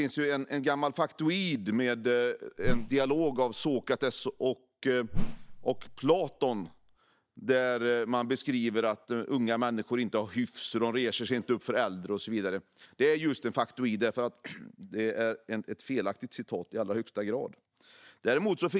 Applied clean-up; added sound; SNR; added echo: neural mask model DeepFilterNet 3.